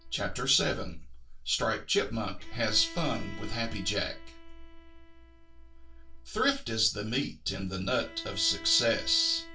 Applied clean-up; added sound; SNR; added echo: none; Bowed string instrument; 18 dB; reverberation time 0.2 s.